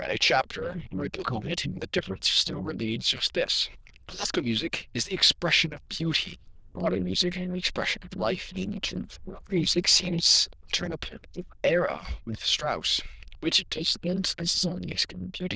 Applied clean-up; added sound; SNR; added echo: neural diffusion model UNIVERSE++.